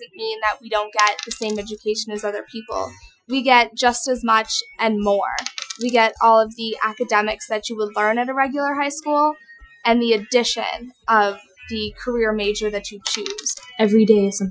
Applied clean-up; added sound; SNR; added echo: classical method Wiener filter.